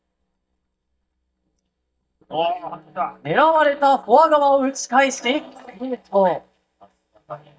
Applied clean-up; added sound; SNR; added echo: neural mask model DeepFilterNet 3.